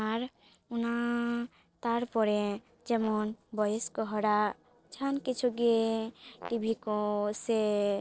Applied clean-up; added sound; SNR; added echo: neural separator model SepFormer DNS4.